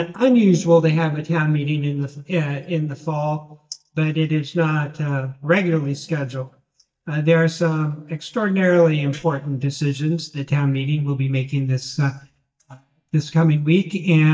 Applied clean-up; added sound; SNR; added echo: neural mask model DeepFilterNet 3.